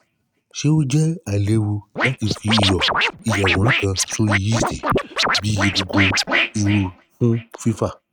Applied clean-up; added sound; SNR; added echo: neural mask model RNNoise.